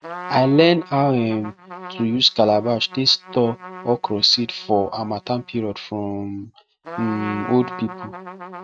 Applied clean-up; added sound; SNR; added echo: neural mask model RNNoise.